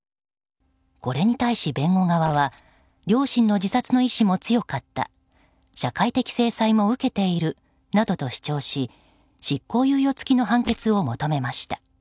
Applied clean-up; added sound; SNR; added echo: neural separator model SepFormer DNS4.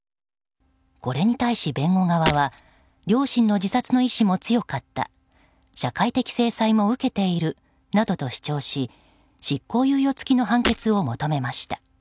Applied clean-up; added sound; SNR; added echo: none; Shatter; 5 dB; none.